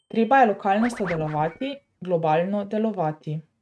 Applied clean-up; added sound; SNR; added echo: neural mask model RNNoise.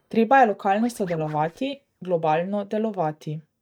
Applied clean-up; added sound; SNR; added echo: neural mask model DeepFilterNet 3.